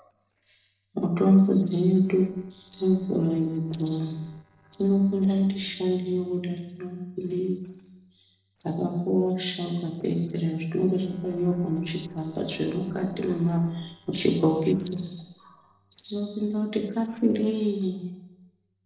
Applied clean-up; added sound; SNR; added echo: neural separator model SepFormer DNS4.